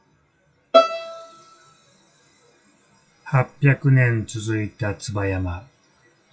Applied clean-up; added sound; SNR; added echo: classical method WPE with log-MMSE.